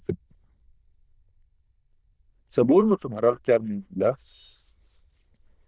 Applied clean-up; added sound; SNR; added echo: neural diffusion model UNIVERSE++.